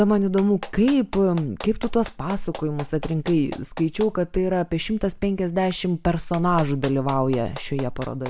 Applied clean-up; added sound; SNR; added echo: none; Clapping; 18 dB; none.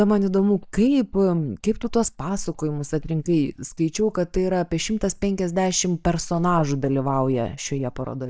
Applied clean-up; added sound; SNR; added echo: neural mask model DeepFilterNet 3.